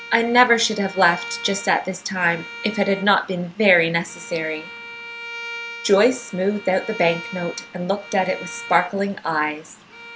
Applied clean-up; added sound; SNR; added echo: none; Bowed string instrument; 15 dB; none.